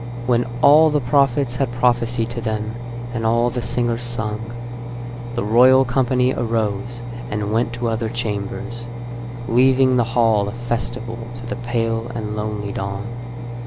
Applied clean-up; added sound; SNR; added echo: none; Engine; 7 dB; none.